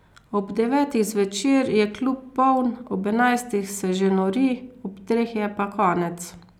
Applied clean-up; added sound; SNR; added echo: none; none; none; none.